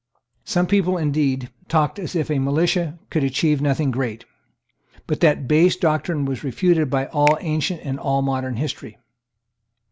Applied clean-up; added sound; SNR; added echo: none; Finger snapping; 17 dB; none.